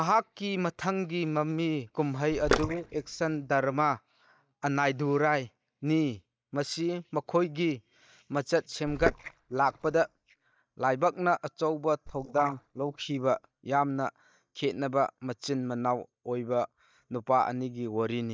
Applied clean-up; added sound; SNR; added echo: neural mask model DeepFilterNet 3.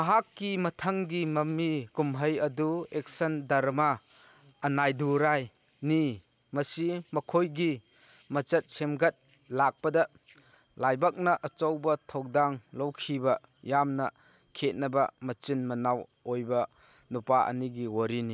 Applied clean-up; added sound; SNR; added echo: none; none; none; none.